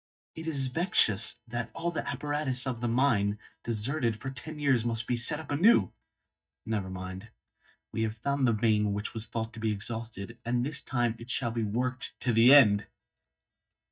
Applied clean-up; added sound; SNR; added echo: neural mask model DeepFilterNet 3.